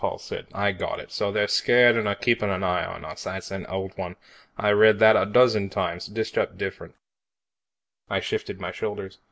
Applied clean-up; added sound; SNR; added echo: none; none; none; none.